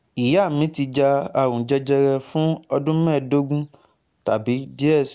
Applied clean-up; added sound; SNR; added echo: none; none; none; none.